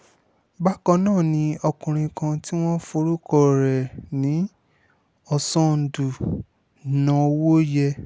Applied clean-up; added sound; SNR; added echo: none; none; none; none.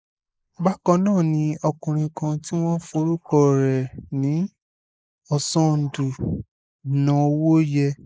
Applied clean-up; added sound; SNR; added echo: neural mask model Resemble Enhance denoiser.